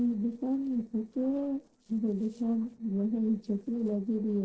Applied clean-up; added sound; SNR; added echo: neural separator model SepFormer DNS4.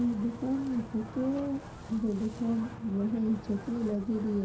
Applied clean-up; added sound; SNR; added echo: none; Wind; 13 dB; reverberation time 0.3 s.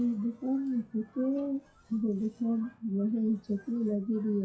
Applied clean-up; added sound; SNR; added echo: classical method WPE with log-MMSE.